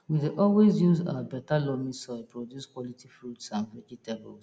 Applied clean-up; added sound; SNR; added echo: none; none; none; none.